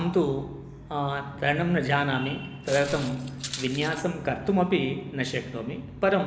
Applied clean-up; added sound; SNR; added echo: none; Walk, footsteps; 11 dB; none.